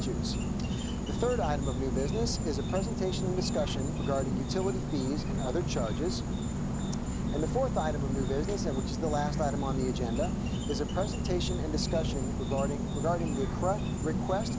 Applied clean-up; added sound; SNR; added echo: none; Insect; -3 dB; none.